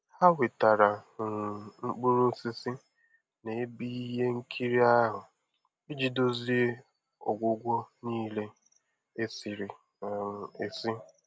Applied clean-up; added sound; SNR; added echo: none; none; none; none.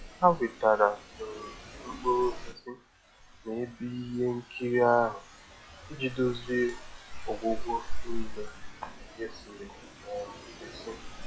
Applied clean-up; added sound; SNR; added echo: classical method log-MMSE.